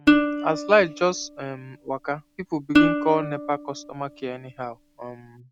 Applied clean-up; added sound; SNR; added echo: none; Plucked string instrument; -1 dB; none.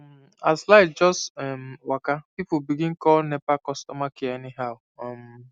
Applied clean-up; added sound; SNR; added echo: none; none; none; none.